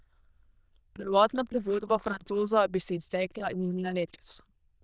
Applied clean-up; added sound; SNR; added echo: neural diffusion model UNIVERSE++.